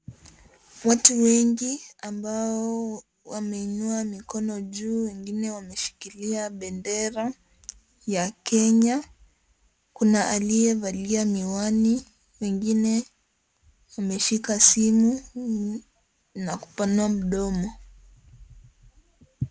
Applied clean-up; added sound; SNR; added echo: none; none; none; none.